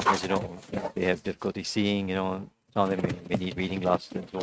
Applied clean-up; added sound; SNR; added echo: neural mask model RNNoise.